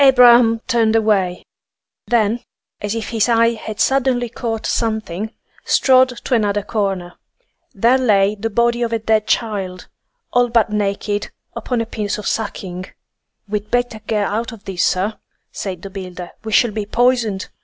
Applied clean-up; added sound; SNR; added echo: none; none; none; none.